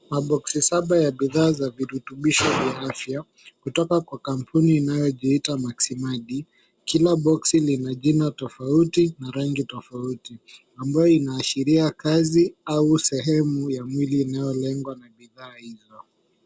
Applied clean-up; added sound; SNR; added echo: none; none; none; none.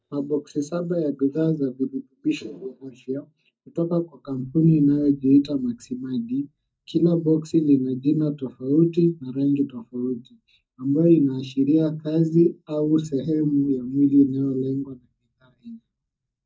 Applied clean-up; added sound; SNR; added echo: neural mask model DeepFilterNet 3.